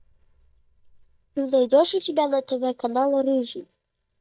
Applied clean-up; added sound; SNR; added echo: neural mask model DeepFilterNet 3.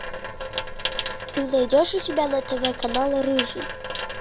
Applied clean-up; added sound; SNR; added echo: none; Sink (filling or washing) / Water tap, faucet; 6 dB; none.